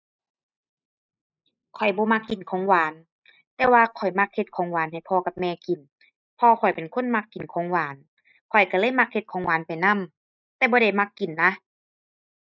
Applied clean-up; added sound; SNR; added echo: neural mask model Resemble Enhance denoiser.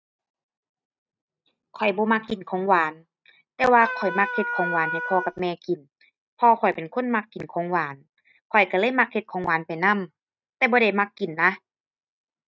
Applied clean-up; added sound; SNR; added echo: none; Wind instrument, woodwind instrument; 5 dB; none.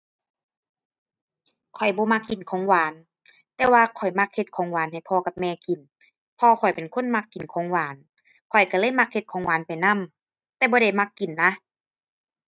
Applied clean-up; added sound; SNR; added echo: none; none; none; none.